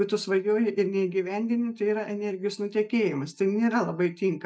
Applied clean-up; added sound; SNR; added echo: neural mask model DeepFilterNet 3.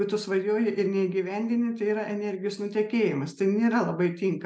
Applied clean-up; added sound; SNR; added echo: none; none; none; none.